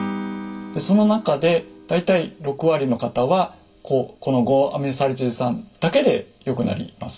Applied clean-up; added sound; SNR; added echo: none; Acoustic guitar / Strum; 16 dB; reverberation time 0.2 s.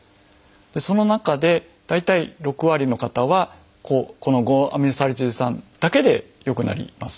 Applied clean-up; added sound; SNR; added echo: none; none; none; none.